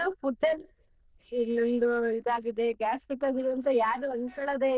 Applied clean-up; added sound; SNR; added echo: neural diffusion model UNIVERSE++.